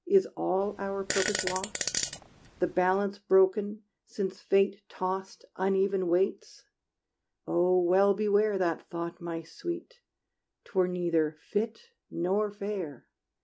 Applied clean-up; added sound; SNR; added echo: none; Fart; 6 dB; none.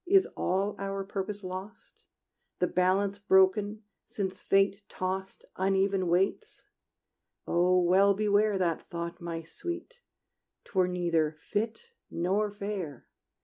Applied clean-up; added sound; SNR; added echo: none; none; none; none.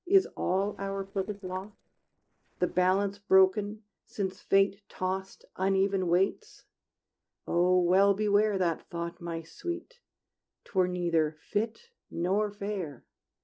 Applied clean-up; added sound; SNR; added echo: neural separator model SepFormer DNS4.